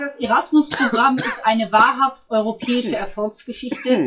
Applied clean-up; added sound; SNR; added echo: classical method WPE with log-MMSE.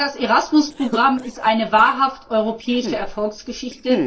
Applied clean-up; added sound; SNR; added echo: neural separator model SepFormer DNS4.